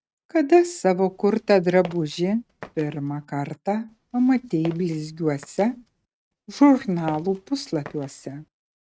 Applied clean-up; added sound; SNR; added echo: neural mask model RNNoise.